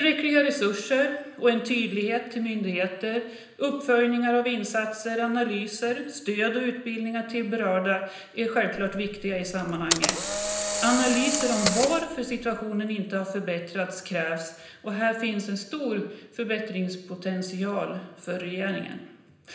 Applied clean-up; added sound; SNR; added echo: none; Camera; 2 dB; reverberation time 0.9 s.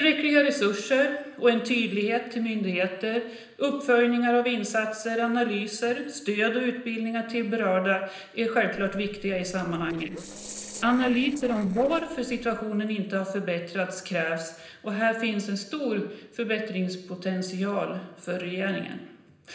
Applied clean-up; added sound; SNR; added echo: neural separator model SepFormer DNS4.